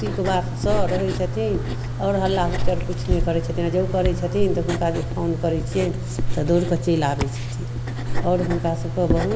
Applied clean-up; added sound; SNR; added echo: none; Writing; 0 dB; reverberation time 0.3 s.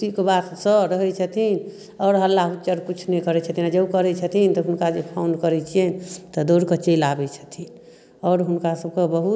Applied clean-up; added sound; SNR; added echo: none; none; none; none.